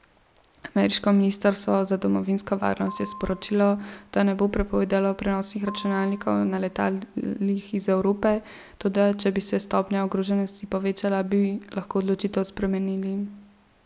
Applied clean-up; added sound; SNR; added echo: none; Piano; 19 dB; none.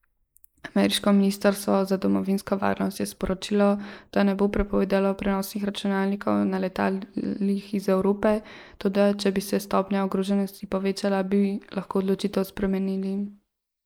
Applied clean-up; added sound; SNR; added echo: neural mask model Resemble Enhance denoiser.